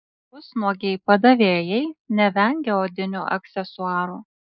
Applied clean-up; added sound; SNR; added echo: neural mask model Resemble Enhance denoiser.